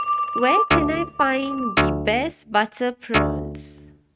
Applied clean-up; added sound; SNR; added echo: neural mask model RNNoise.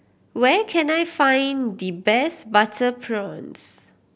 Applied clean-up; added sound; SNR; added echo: none; none; none; none.